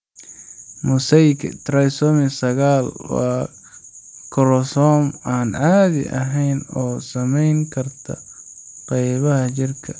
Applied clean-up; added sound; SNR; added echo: none; none; none; none.